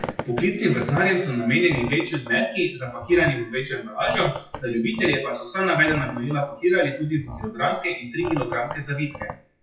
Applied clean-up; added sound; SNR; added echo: classical method WPE with log-MMSE.